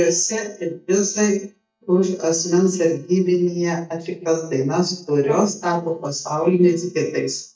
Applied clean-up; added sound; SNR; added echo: neural mask model DeepFilterNet 3.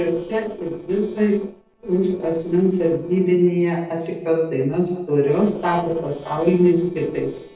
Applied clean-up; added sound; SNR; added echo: neural separator model SepFormer DNS4.